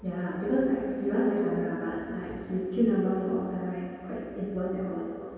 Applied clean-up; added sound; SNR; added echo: none; none; none; reverberation time 2.2 s.